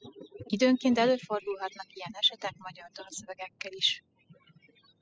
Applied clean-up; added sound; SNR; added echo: classical method spectral subtraction.